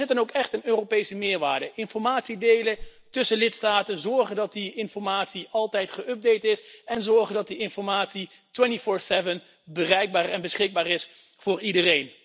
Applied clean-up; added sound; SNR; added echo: none; Whoosh, swoosh, swish; 15 dB; none.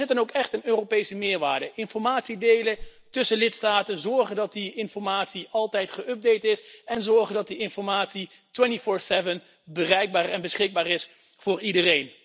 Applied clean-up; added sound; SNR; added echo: neural mask model Resemble Enhance denoiser.